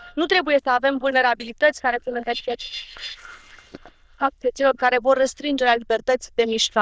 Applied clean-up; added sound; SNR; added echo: neural diffusion model UNIVERSE++.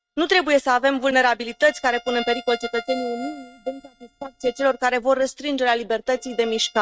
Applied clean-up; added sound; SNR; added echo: neural mask model RNNoise.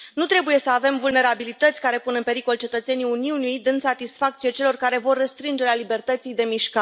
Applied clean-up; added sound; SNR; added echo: none; none; none; none.